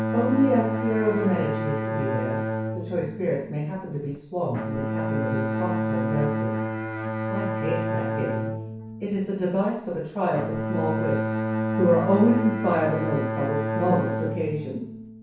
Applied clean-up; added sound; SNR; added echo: none; Bowed string instrument; 2 dB; reverberation time 0.6 s.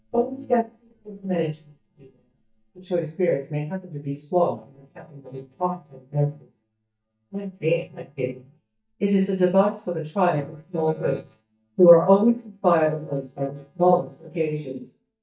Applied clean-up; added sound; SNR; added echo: neural mask model DeepFilterNet 3.